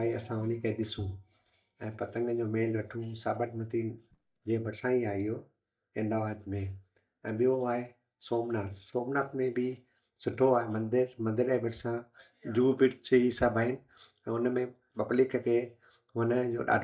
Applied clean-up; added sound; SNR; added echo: neural mask model DeepFilterNet 3.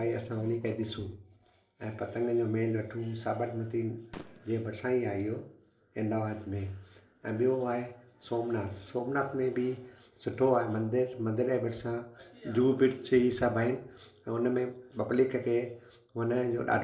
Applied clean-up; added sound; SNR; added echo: neural separator model SepFormer DNS4.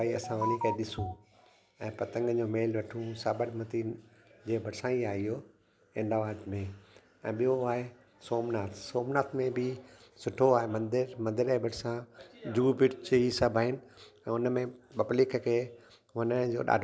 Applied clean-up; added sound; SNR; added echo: none; none; none; none.